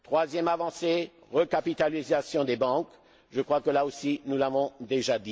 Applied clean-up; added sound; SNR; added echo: none; none; none; none.